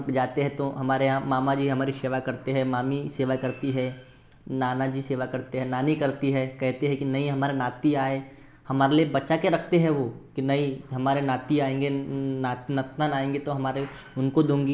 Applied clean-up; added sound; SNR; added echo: none; none; none; none.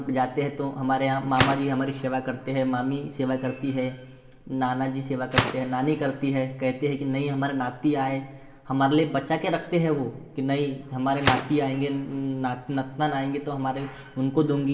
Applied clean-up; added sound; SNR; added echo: none; Gunshot, gunfire; 9 dB; reverberation time 1.3 s.